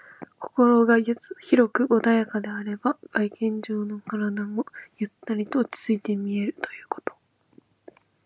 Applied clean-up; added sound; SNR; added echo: none; none; none; none.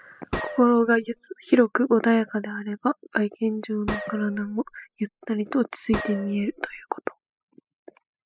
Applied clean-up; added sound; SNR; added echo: classical method spectral subtraction.